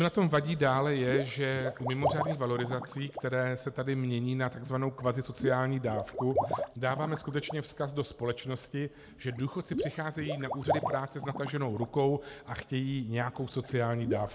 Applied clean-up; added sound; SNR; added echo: none; Water / Liquid; 7 dB; none.